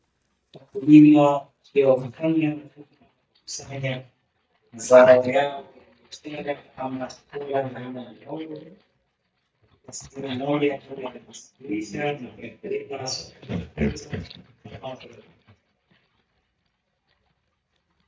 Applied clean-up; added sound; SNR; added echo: neural mask model DeepFilterNet 3.